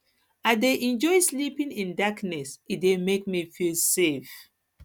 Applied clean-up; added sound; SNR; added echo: none; none; none; none.